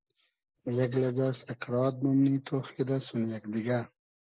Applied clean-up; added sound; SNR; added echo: neural mask model Resemble Enhance denoiser.